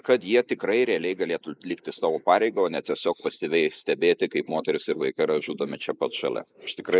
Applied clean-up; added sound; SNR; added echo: neural mask model Resemble Enhance denoiser.